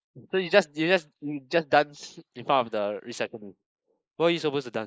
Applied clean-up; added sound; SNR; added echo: neural mask model Resemble Enhance denoiser.